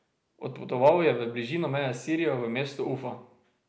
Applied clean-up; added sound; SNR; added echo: none; none; none; none.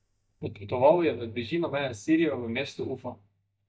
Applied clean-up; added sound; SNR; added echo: neural mask model DeepFilterNet 3.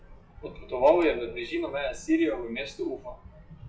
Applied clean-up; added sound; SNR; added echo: classical method WPE with log-MMSE.